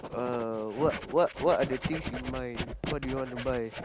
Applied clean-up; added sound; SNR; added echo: none; Writing; 7 dB; none.